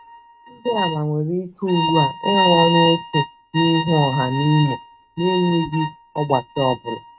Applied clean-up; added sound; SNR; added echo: neural mask model RNNoise.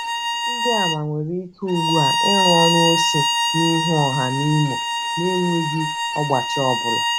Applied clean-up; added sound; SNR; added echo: none; Bowed string instrument; -1 dB; none.